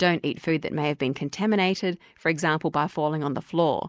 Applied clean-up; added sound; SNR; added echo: none; none; none; none.